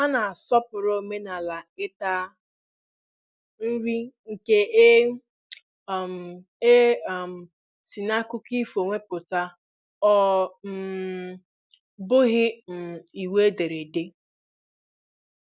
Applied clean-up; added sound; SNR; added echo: none; none; none; none.